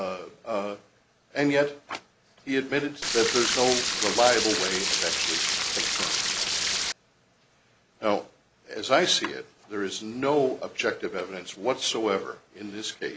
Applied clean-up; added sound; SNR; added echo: none; Stream; -2 dB; none.